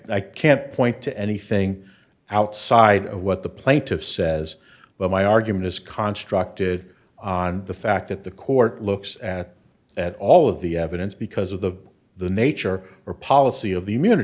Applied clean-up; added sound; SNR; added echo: none; none; none; none.